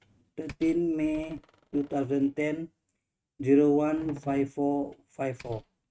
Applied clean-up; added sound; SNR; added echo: neural mask model RNNoise.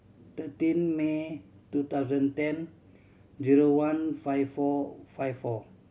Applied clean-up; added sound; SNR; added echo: none; none; none; none.